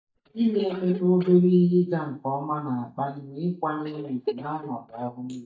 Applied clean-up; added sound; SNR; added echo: neural mask model DeepFilterNet 3.